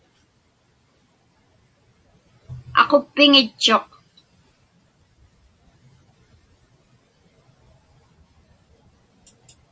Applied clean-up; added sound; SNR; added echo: none; none; none; none.